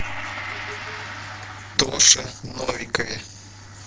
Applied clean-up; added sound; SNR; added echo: neural separator model SepFormer DNS4.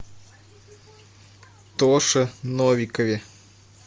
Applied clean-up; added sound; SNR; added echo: none; none; none; none.